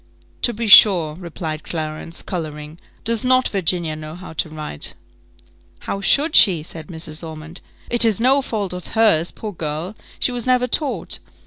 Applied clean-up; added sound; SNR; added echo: none; none; none; none.